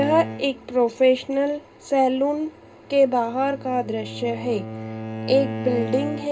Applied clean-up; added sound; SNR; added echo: none; Bowed string instrument; 11 dB; reverberation time 0.2 s.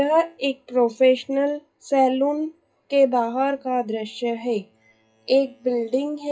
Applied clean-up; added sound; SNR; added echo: classical method WPE with log-MMSE.